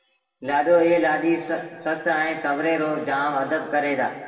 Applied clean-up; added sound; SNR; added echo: none; none; none; reverberation time 2.1 s.